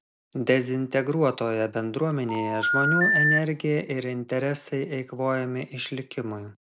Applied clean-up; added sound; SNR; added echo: none; Telephone; -2 dB; none.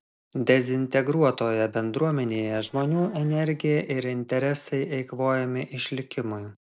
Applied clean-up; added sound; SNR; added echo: neural separator model SepFormer DNS4.